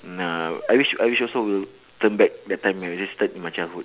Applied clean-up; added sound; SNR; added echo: none; none; none; none.